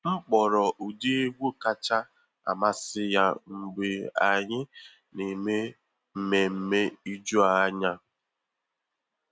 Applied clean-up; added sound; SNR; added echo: none; none; none; none.